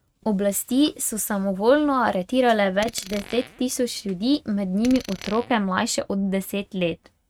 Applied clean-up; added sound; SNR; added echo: neural mask model RNNoise.